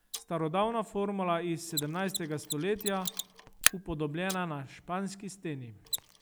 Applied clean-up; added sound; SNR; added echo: none; Mechanisms; 5 dB; none.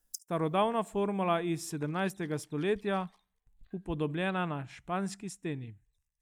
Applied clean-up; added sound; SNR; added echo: neural mask model DeepFilterNet 3.